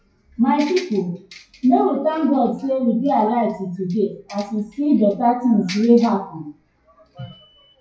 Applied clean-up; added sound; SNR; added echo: classical method WPE with log-MMSE.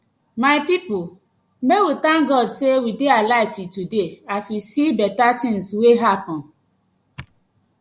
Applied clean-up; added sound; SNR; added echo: none; none; none; none.